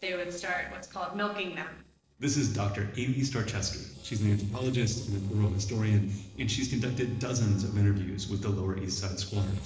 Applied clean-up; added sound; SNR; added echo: neural separator model SepFormer DNS4.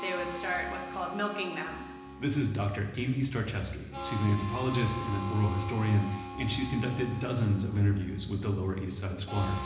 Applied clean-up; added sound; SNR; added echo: none; Harmonica; 11 dB; reverberation time 1.0 s.